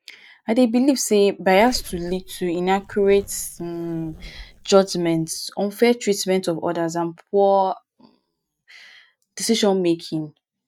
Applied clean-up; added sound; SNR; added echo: neural mask model DeepFilterNet 3.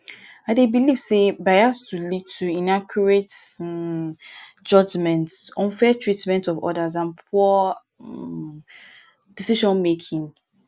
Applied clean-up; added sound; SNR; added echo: none; none; none; none.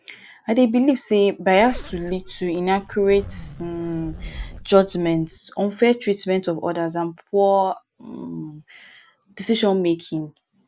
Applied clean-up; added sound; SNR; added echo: none; Zipper (clothing); 14 dB; none.